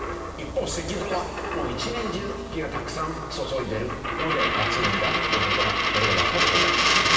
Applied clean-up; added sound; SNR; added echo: none; Coin (dropping); -4 dB; reverberation time 2.4 s.